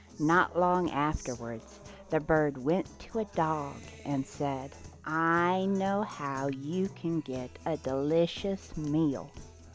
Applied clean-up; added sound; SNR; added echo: none; Guitar; 19 dB; none.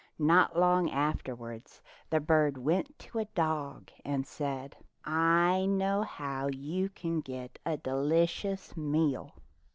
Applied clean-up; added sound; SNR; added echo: none; none; none; none.